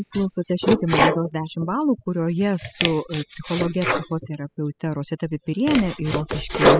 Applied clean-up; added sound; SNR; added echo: classical method spectral subtraction.